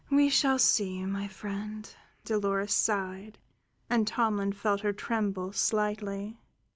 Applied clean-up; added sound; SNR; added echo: none; none; none; none.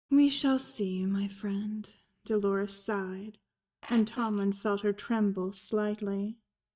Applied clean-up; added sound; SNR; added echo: neural mask model DeepFilterNet 3.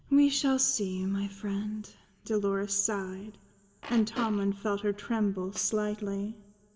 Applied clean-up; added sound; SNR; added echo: none; Fart; 17 dB; reverberation time 1.1 s.